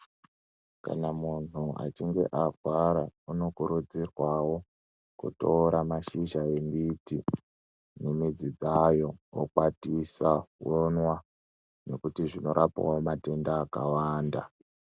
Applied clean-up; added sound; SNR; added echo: none; none; none; none.